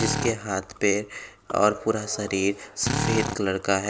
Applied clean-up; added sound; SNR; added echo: none; Drill; 7 dB; none.